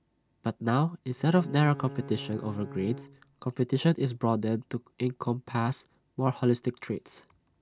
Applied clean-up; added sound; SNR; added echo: none; Bowed string instrument; 14 dB; none.